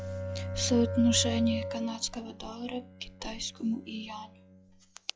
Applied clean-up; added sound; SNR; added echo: classical method log-MMSE.